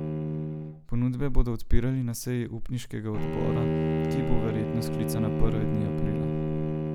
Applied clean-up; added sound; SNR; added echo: none; Bowed string instrument; 3 dB; none.